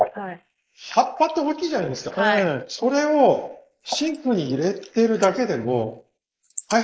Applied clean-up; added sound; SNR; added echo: neural mask model Resemble Enhance denoiser.